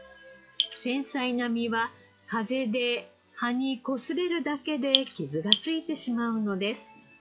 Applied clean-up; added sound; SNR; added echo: classical method log-MMSE.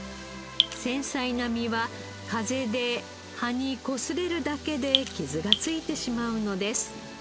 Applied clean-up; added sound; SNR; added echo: none; Drip; -2 dB; none.